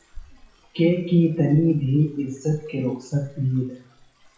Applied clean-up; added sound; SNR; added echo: classical method WPE with log-MMSE.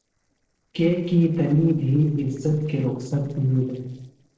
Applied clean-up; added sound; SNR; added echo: neural separator model SepFormer DNS4.